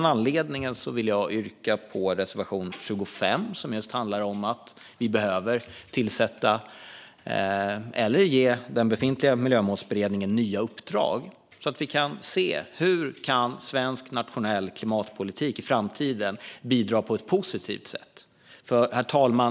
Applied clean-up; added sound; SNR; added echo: none; none; none; none.